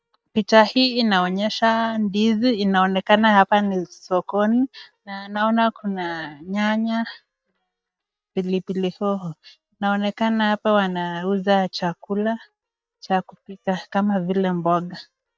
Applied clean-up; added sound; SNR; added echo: neural mask model DeepFilterNet 3.